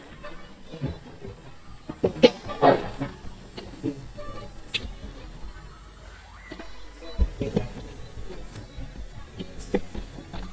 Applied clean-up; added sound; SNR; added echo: neural mask model DeepFilterNet 3.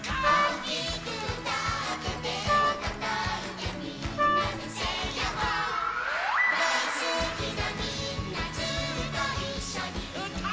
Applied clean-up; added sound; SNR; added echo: none; Wind instrument, woodwind instrument; -2 dB; none.